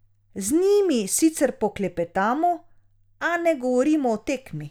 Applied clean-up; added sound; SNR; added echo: none; none; none; none.